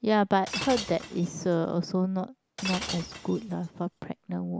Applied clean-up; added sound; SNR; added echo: none; Shatter; 11 dB; none.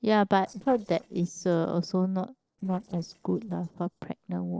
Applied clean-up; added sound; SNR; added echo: neural separator model SepFormer DNS4.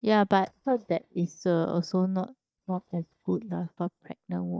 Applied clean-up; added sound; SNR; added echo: neural mask model DeepFilterNet 3.